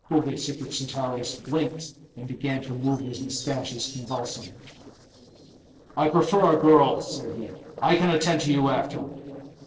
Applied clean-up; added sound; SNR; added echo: neural separator model SepFormer DNS4.